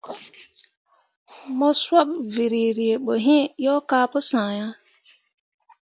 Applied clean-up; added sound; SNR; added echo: none; none; none; none.